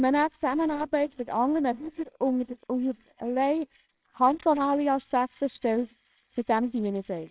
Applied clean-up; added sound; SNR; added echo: neural separator model SepFormer WHAMR!.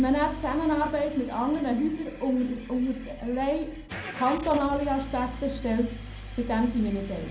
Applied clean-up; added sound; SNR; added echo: none; Engine starting / Car; 12 dB; reverberation time 0.5 s.